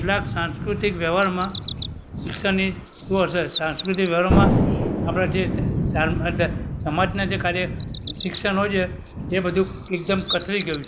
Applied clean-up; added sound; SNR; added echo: none; Thunder + Bird vocalization, bird call, bird song; -2 dB; none.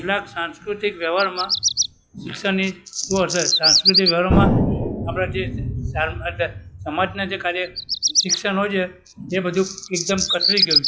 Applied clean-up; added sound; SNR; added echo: classical method log-MMSE.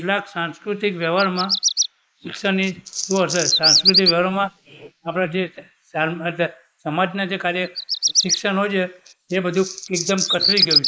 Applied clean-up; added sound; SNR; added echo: neural mask model Resemble Enhance denoiser.